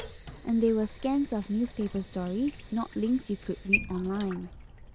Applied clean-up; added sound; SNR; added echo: none; Sink (filling or washing) / Water; 7 dB; none.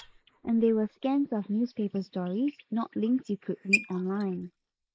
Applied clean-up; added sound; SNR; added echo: neural mask model Resemble Enhance denoiser.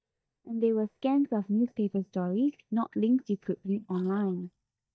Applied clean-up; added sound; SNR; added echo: neural mask model DeepFilterNet 3.